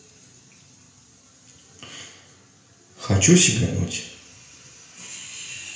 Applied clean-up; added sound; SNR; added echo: none; none; none; reverberation time 0.5 s.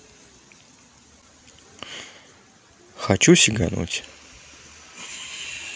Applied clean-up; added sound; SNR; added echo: none; none; none; none.